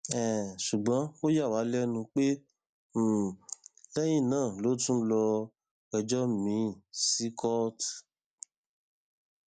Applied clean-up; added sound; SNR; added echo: none; none; none; none.